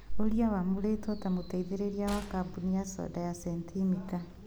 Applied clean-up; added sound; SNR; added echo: none; Gunshot, gunfire; 19 dB; none.